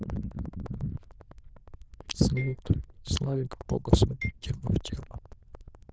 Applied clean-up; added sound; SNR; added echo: neural diffusion model UNIVERSE++.